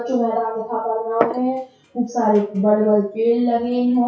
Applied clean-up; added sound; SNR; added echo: classical method WPE with log-MMSE.